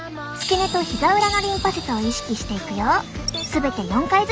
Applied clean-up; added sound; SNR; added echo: none; none; none; none.